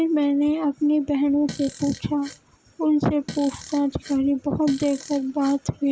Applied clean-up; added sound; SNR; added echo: none; Fart; 18 dB; none.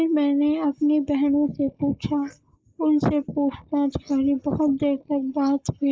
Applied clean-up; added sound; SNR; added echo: neural mask model Resemble Enhance denoiser.